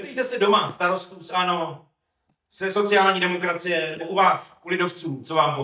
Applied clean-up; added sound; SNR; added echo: neural mask model DeepFilterNet 3.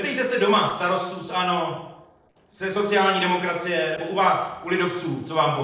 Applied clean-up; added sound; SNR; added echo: neural separator model SepFormer DNS4.